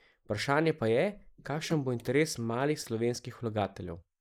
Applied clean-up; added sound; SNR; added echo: neural mask model Resemble Enhance denoiser.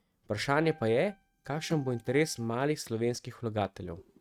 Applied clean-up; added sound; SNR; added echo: neural mask model RNNoise.